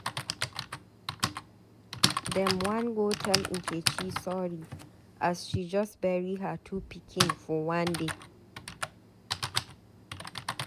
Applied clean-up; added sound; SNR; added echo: none; Typing; 1 dB; none.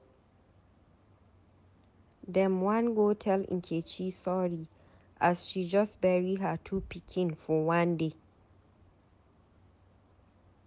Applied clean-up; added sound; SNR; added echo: none; none; none; none.